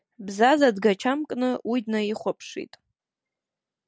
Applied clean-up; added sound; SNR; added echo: none; none; none; none.